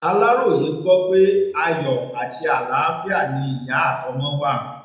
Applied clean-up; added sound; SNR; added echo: none; none; none; reverberation time 0.8 s.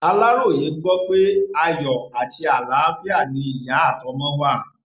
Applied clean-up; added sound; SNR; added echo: none; none; none; none.